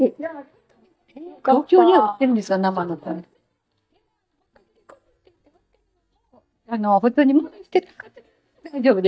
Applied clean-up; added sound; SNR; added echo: neural mask model DeepFilterNet 3.